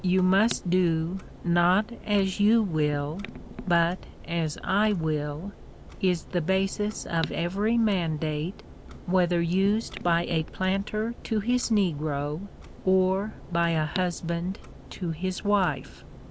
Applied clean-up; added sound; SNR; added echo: none; Clock; 16 dB; none.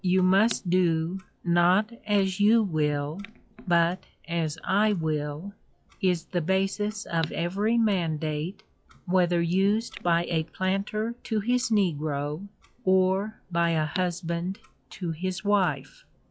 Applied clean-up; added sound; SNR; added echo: classical method log-MMSE.